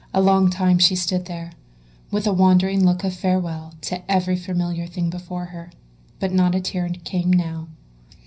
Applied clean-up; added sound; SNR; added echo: none; none; none; reverberation time 0.4 s.